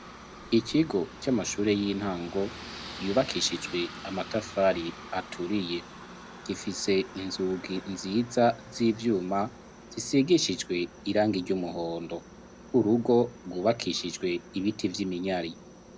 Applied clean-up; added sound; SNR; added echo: none; Aircraft; 16 dB; none.